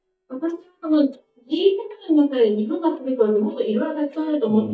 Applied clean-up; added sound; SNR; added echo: neural mask model DeepFilterNet 3.